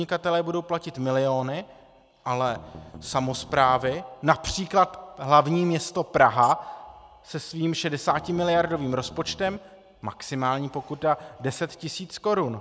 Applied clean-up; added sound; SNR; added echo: none; Strum; 18 dB; none.